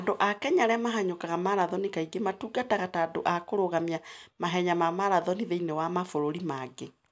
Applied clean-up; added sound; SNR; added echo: none; none; none; none.